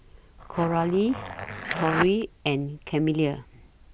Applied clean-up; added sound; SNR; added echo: none; Zipper (clothing); 5 dB; none.